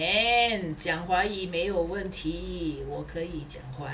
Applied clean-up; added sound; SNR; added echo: none; none; none; none.